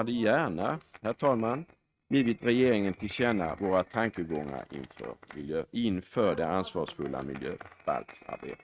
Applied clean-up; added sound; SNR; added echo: neural mask model RNNoise.